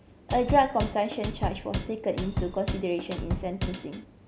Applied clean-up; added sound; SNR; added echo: none; Drum / Drum kit; 4 dB; none.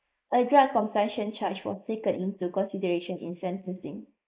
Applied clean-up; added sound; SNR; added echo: neural mask model Resemble Enhance denoiser.